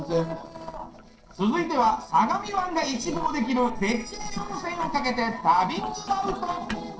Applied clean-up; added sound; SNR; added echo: neural separator model SepFormer DNS4.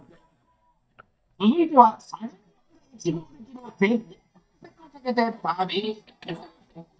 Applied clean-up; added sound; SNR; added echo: neural mask model DeepFilterNet 3.